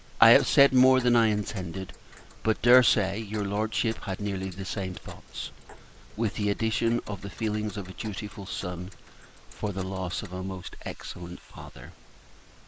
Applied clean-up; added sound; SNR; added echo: neural mask model Resemble Enhance denoiser.